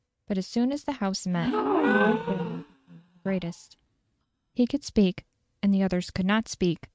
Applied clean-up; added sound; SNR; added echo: neural mask model RNNoise.